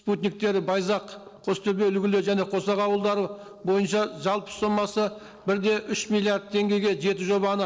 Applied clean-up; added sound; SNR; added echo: neural separator model SepFormer DNS4.